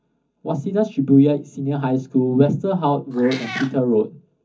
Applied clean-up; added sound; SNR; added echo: none; Meow; 12 dB; reverberation time 0.3 s.